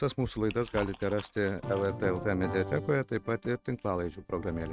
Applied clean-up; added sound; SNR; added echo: neural mask model RNNoise.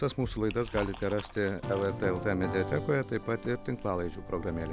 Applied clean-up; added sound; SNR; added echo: none; Liquid; 16 dB; none.